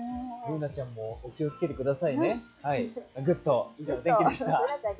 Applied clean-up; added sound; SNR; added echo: classical method log-MMSE.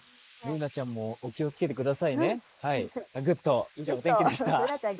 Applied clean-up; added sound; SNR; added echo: neural mask model Resemble Enhance denoiser.